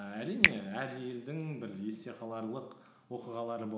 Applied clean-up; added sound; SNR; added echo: none; Finger snapping; -3 dB; none.